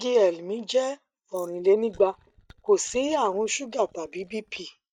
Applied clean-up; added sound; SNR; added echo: neural mask model DeepFilterNet 3.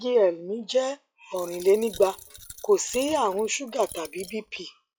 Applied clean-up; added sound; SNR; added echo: classical method log-MMSE.